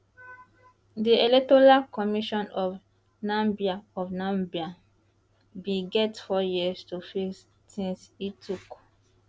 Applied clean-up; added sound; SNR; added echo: none; none; none; none.